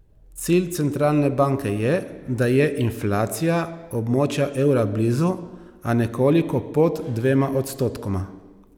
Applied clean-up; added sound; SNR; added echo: none; none; none; none.